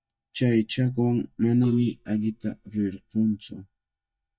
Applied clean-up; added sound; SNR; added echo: neural mask model DeepFilterNet 3.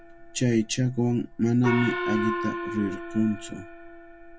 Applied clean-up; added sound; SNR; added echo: none; Gong; 6 dB; none.